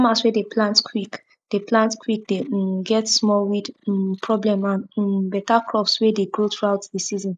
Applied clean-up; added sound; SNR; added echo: neural mask model Resemble Enhance denoiser.